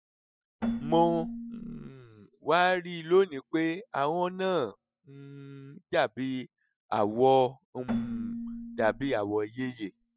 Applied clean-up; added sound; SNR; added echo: classical method spectral subtraction.